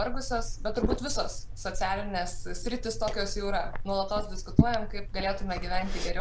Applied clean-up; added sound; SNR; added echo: none; Liquid; -3 dB; none.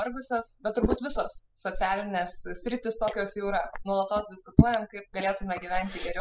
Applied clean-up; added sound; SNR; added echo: classical method spectral subtraction.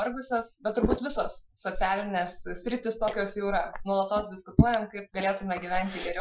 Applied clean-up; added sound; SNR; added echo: classical method Wiener filter.